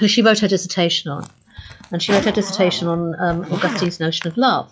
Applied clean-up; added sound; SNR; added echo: classical method log-MMSE.